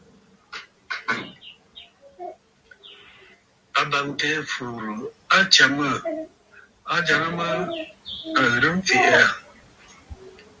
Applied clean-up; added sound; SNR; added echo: none; none; none; none.